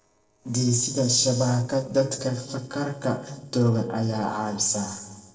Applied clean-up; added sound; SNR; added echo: neural separator model SepFormer DNS4.